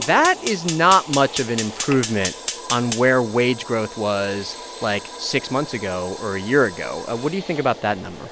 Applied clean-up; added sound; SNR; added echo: none; Fire; 11 dB; none.